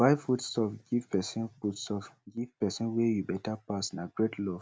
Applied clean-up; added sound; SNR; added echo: none; none; none; none.